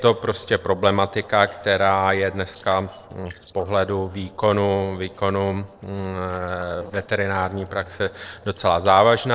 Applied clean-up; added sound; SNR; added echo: neural separator model SepFormer DNS4.